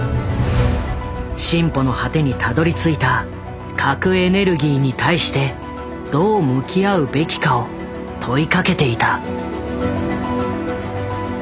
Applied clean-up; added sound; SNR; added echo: none; none; none; none.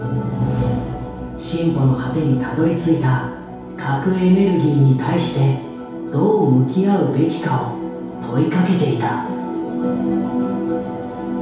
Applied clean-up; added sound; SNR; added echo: none; none; none; reverberation time 2.2 s.